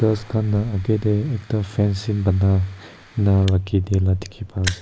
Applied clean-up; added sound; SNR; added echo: none; Fire; 18 dB; none.